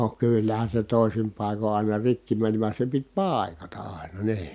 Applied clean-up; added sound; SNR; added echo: none; none; none; none.